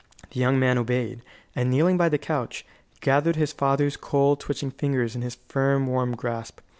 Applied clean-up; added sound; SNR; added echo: none; none; none; none.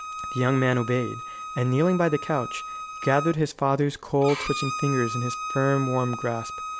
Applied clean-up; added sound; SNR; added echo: none; Bowed string instrument; 9 dB; none.